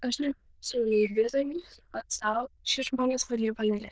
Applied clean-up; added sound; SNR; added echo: neural diffusion model UNIVERSE++.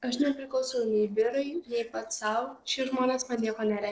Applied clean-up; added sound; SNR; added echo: neural separator model SepFormer DNS4.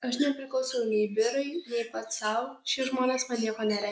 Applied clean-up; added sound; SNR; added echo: neural mask model Resemble Enhance denoiser.